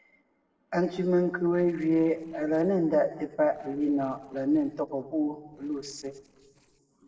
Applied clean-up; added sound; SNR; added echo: neural separator model SepFormer DNS4.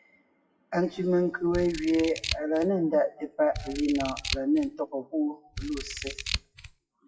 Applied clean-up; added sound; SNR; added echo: classical method WPE with log-MMSE.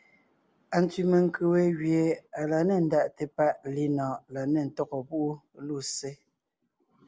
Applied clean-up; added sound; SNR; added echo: none; none; none; none.